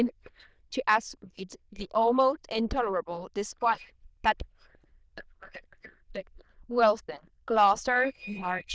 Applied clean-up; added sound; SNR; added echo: neural diffusion model UNIVERSE++.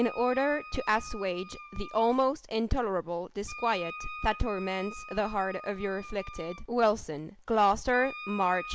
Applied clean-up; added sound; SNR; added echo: none; Wind instrument, woodwind instrument; 15 dB; none.